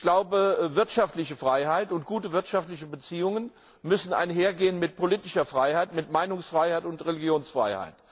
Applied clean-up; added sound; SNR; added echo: none; none; none; none.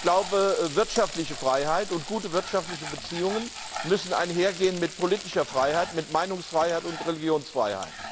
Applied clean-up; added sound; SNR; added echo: none; Frying (food); 11 dB; none.